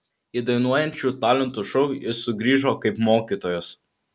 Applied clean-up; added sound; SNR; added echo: none; none; none; none.